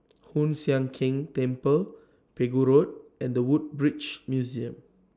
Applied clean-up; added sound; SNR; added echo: none; none; none; none.